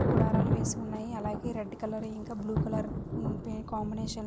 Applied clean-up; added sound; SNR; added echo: none; Thunder; -4 dB; none.